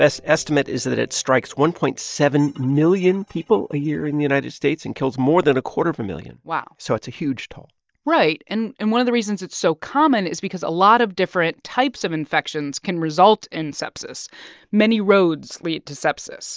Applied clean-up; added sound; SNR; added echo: neural mask model DeepFilterNet 3.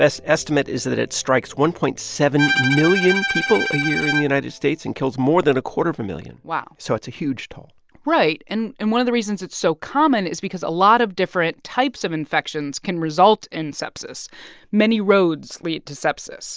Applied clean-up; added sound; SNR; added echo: none; Bowed string instrument; 3 dB; none.